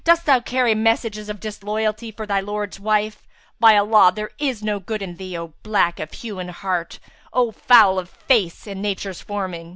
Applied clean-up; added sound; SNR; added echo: none; none; none; none.